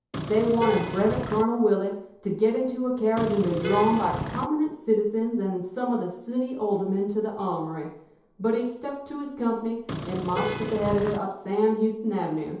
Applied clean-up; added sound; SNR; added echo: none; Vehicle horn, car horn, honking; 6 dB; reverberation time 0.8 s.